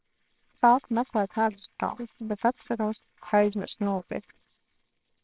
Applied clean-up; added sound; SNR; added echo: neural separator model SepFormer WHAMR!.